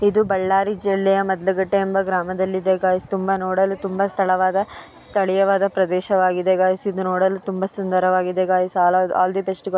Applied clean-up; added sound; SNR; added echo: none; none; none; none.